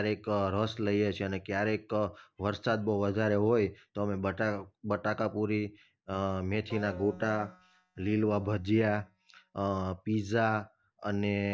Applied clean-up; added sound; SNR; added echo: neural mask model DeepFilterNet 3.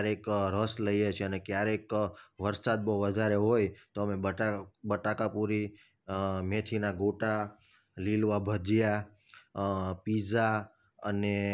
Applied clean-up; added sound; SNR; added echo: none; none; none; none.